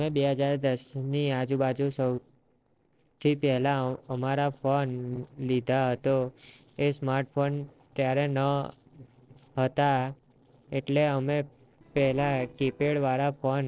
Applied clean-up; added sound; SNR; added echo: neural separator model SepFormer DNS4.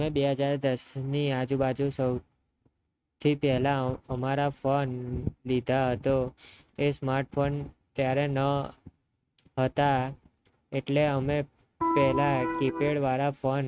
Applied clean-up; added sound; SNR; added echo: neural mask model RNNoise.